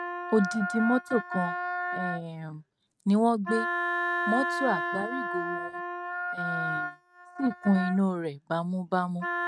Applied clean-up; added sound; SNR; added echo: neural mask model RNNoise.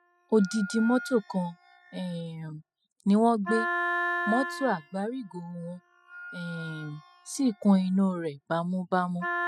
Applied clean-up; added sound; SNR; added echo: classical method spectral subtraction.